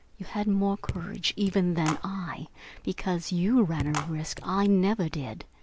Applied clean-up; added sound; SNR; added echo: none; Telephone + Raindrop / Drip; 12 dB; none.